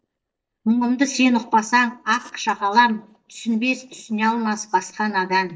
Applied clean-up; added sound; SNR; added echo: neural mask model DeepFilterNet 3.